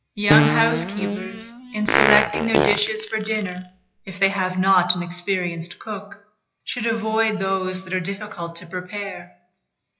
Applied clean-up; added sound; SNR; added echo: classical method WPE with log-MMSE.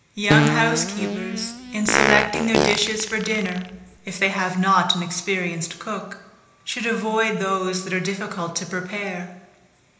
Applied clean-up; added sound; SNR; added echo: none; Fart; -1 dB; reverberation time 1.0 s.